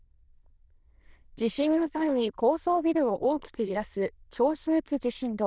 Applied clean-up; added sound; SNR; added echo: neural diffusion model UNIVERSE++.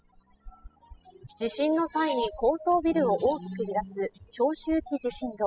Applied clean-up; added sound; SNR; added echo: classical method spectral subtraction.